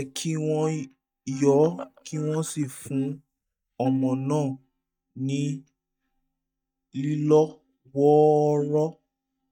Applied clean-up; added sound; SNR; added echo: neural mask model DeepFilterNet 3.